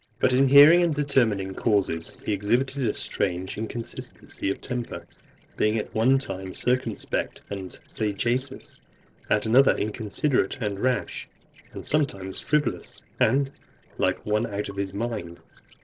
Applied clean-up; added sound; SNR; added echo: neural separator model SepFormer DNS4.